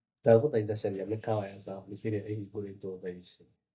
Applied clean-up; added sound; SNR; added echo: neural mask model DeepFilterNet 3.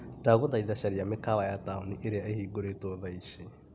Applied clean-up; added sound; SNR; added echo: none; none; none; none.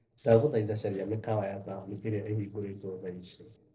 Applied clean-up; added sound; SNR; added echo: neural separator model SepFormer DNS4.